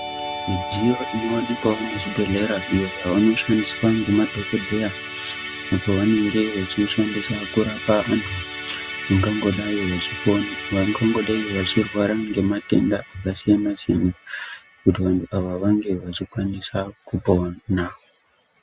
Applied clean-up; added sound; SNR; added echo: none; Musical instrument; 10 dB; none.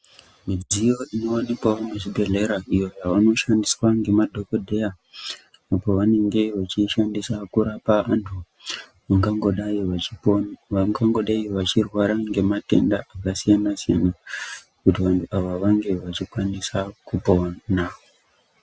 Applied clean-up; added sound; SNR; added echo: none; none; none; none.